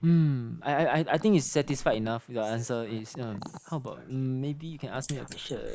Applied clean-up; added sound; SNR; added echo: neural mask model Resemble Enhance denoiser.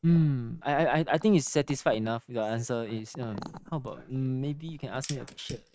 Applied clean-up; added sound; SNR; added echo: neural mask model RNNoise.